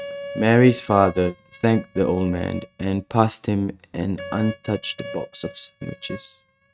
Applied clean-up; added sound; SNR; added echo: neural mask model RNNoise.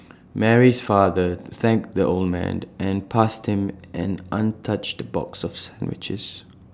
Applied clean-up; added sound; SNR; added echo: none; none; none; none.